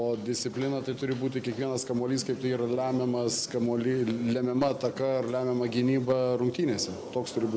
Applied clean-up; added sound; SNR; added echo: none; none; none; none.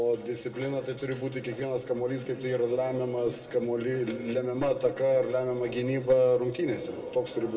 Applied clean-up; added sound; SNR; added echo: none; none; none; reverberation time 1.4 s.